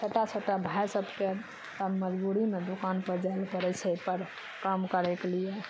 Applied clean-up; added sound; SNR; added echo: none; none; none; none.